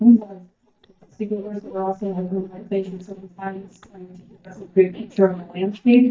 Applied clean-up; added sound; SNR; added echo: neural mask model DeepFilterNet 3.